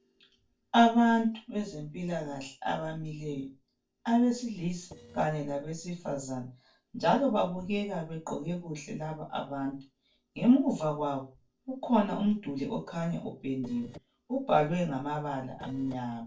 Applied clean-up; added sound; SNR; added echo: neural separator model SepFormer DNS4.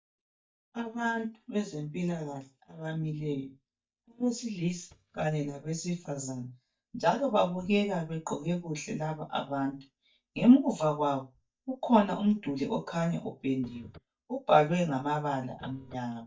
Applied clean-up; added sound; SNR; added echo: neural mask model DeepFilterNet 3.